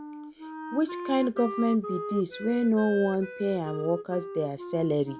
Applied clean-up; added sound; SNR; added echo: none; Wind instrument, woodwind instrument; 10 dB; none.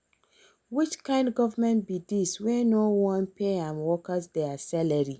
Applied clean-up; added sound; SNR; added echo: none; none; none; none.